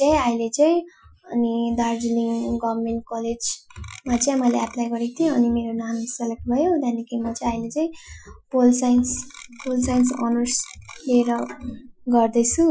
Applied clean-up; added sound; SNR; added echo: classical method Wiener filter.